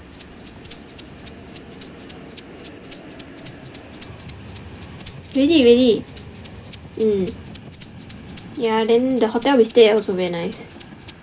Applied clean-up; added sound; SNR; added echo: none; Rattle (instrument) + Train; 17 dB; none.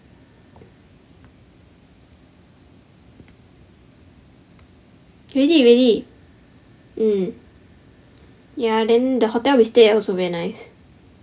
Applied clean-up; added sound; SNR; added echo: none; none; none; none.